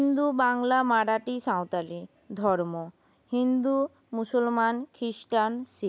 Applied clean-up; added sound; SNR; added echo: none; none; none; none.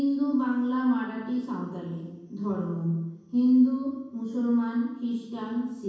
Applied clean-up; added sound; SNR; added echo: none; none; none; reverberation time 1.2 s.